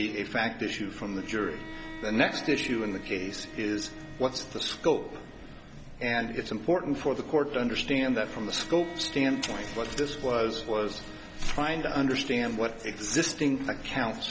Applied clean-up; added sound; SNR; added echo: none; Bowed string instrument; 18 dB; none.